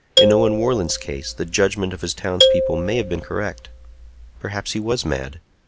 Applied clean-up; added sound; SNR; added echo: none; Marimba, xylophone; -1 dB; none.